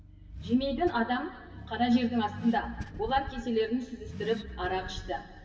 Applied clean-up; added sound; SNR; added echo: none; Accelerating, revving, vroom / Car; 12 dB; reverberation time 2.0 s.